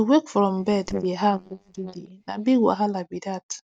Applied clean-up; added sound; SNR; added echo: neural mask model DeepFilterNet 3.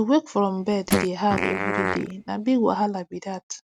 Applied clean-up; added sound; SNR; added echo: neural mask model RNNoise.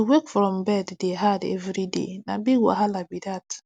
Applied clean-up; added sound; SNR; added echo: none; none; none; none.